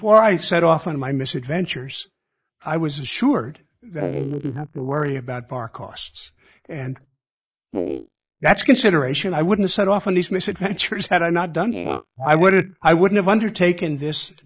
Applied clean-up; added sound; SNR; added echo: neural mask model Resemble Enhance denoiser.